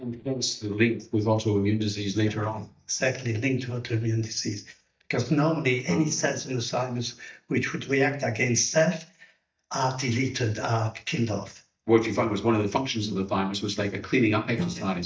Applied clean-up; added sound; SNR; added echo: neural mask model DeepFilterNet 3.